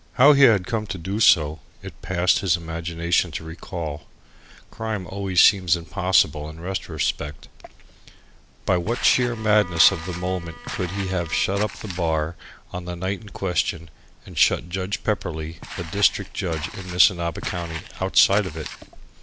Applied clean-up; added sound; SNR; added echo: none; Bowed string instrument + Walk, footsteps; 12 dB; none.